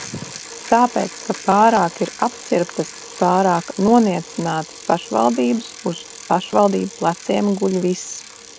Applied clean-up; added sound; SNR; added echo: none; Bicycle; 17 dB; none.